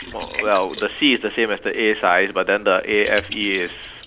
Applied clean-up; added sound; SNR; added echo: none; Liquid; 15 dB; none.